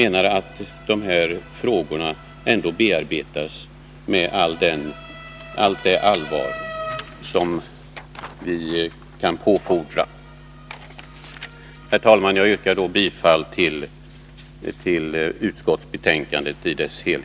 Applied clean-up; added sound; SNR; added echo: none; Motor vehicle (road) / Siren; 19 dB; none.